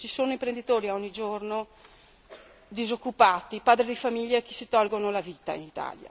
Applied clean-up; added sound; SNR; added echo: none; none; none; none.